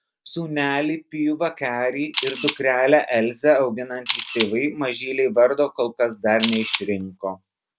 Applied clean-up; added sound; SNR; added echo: none; Camera; 4 dB; none.